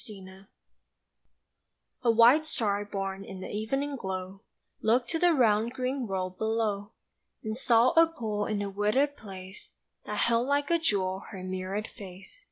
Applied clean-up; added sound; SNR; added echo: none; none; none; none.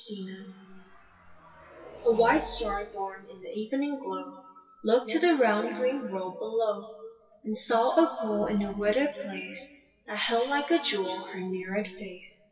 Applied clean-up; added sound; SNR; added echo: classical method WPE with log-MMSE.